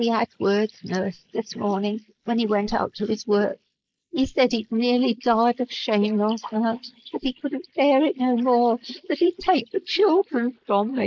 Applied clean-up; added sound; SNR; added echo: neural mask model Resemble Enhance denoiser.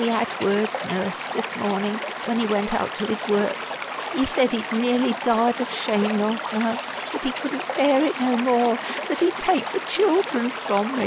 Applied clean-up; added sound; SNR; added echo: none; Stream / Liquid; 7 dB; none.